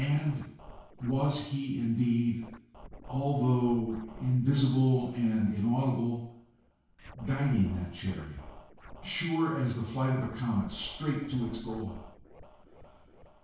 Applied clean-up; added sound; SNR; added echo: none; Scratching (performance technique); 20 dB; reverberation time 0.6 s.